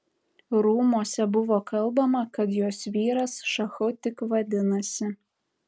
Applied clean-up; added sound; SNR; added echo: none; none; none; none.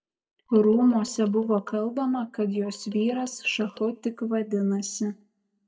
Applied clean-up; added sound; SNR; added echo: neural mask model DeepFilterNet 3.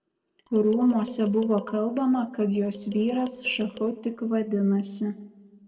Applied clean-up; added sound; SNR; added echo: neural separator model SepFormer DNS4.